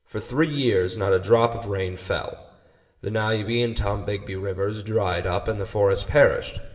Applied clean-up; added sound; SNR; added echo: none; none; none; reverberation time 0.9 s.